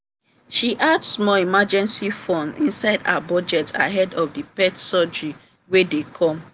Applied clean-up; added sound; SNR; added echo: none; none; none; none.